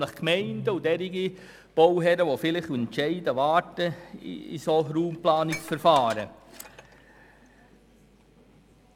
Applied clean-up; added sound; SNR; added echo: none; Dishes, pots, and pans; 18 dB; none.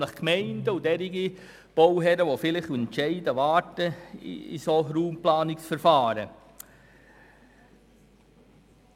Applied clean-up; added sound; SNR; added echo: none; none; none; none.